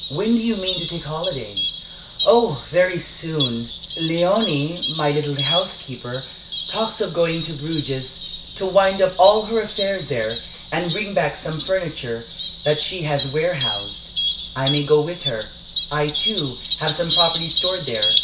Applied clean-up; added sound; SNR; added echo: none; Fowl; 4 dB; none.